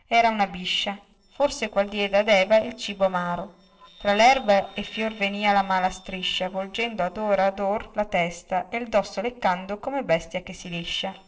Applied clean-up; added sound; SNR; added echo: neural separator model SepFormer DNS4.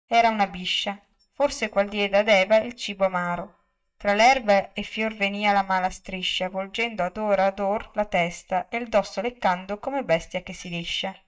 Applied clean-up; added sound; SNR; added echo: neural mask model DeepFilterNet 3.